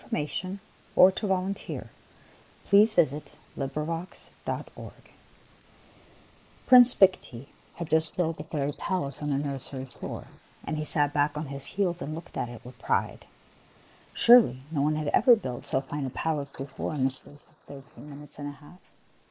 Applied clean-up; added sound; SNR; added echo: neural mask model Resemble Enhance denoiser.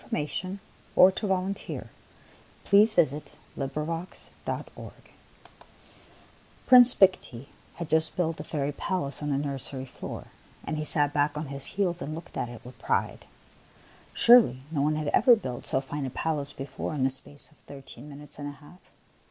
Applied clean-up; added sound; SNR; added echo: none; none; none; none.